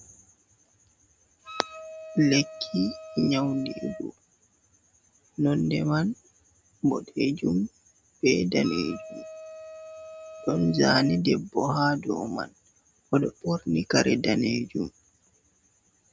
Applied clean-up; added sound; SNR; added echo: none; Wind instrument, woodwind instrument; 16 dB; none.